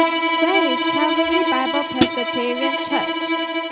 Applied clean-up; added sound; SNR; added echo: none; Bowed string instrument + Hi-hat; -5 dB; none.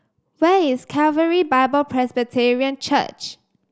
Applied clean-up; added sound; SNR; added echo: none; none; none; none.